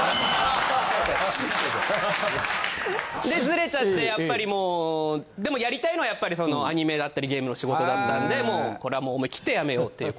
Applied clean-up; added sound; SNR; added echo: none; none; none; none.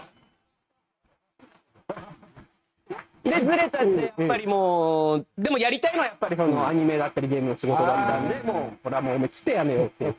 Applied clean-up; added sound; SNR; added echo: neural mask model RNNoise.